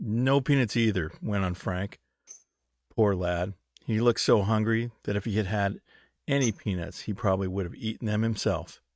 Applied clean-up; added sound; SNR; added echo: neural mask model RNNoise.